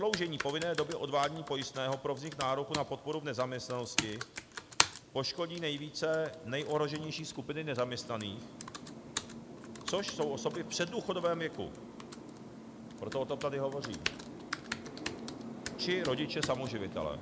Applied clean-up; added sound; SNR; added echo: none; Computer keyboard; 6 dB; none.